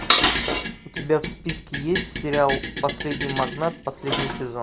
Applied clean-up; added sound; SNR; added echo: none; Dishes, pots, and pans; 0 dB; none.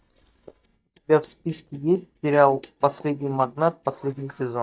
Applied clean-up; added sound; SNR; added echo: neural mask model DeepFilterNet 3.